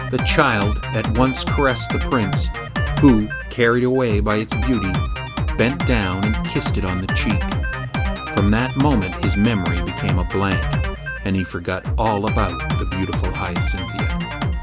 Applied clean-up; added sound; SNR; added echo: none; Drum kit; 1 dB; none.